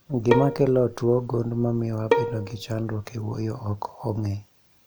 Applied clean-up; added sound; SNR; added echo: none; Bowed string instrument; 3 dB; none.